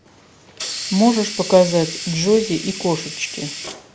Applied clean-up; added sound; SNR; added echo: none; Hiss; 10 dB; none.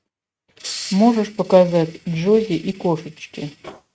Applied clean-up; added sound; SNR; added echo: neural mask model RNNoise.